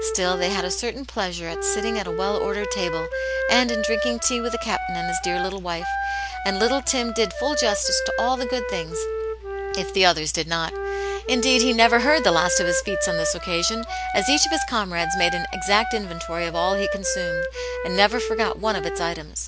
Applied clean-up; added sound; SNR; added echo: none; Wind instrument, woodwind instrument; 4 dB; none.